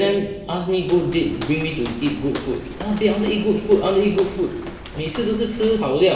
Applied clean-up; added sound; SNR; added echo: none; Walk, footsteps; 14 dB; reverberation time 1.2 s.